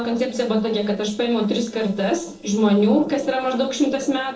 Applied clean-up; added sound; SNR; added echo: neural separator model SepFormer DNS4.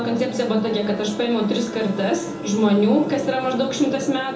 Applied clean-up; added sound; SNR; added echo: none; Insect; 19 dB; reverberation time 1.0 s.